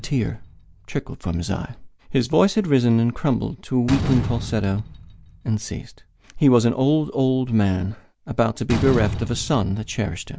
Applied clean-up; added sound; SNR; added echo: none; Slam; 11 dB; none.